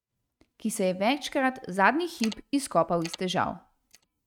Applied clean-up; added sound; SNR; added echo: neural mask model RNNoise.